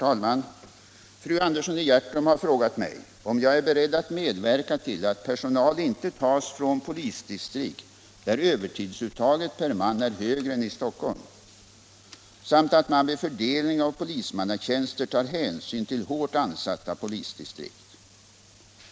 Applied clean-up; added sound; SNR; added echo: none; none; none; none.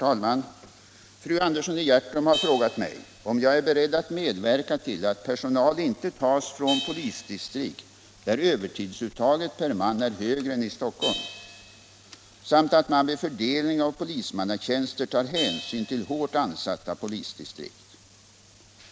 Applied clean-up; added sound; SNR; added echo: none; Crash cymbal; 15 dB; none.